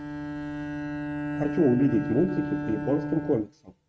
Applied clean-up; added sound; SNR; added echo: neural mask model RNNoise.